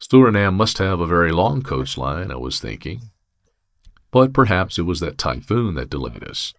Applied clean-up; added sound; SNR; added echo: neural mask model DeepFilterNet 3.